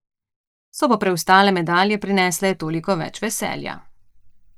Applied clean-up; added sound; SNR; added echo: neural mask model DeepFilterNet 3.